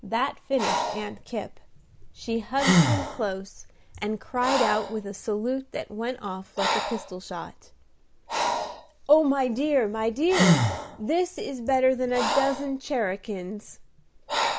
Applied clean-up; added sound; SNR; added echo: none; Breathing; 2 dB; none.